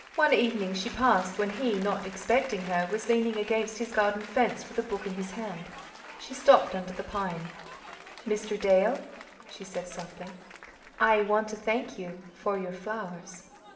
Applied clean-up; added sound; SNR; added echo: none; Applause / Cheering; 17 dB; reverberation time 0.9 s.